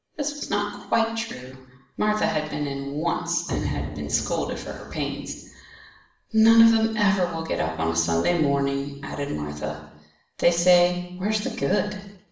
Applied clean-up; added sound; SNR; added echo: none; Explosion; 10 dB; reverberation time 0.7 s.